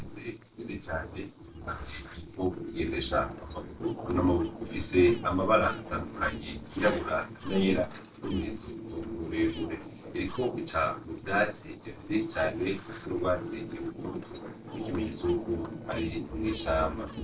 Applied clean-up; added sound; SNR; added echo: neural separator model SepFormer DNS4.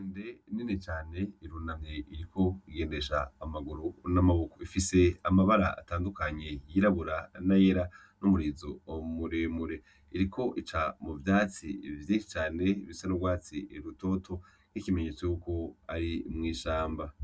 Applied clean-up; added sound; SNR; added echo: none; none; none; none.